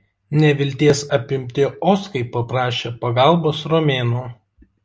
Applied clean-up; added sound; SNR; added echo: none; none; none; none.